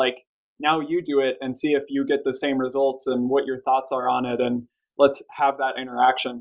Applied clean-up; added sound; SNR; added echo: none; none; none; none.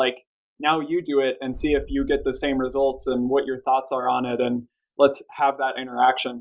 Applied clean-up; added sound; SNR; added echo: none; Boom; 15 dB; none.